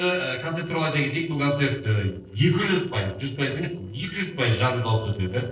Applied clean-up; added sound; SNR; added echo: neural separator model SepFormer DNS4.